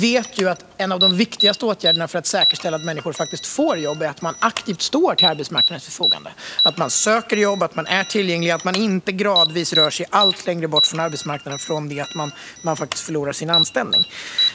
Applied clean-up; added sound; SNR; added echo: none; Alarm; 2 dB; none.